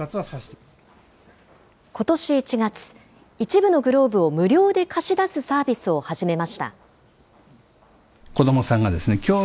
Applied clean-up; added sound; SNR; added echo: none; none; none; none.